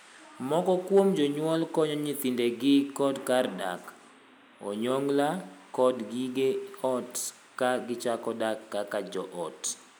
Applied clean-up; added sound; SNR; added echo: none; none; none; none.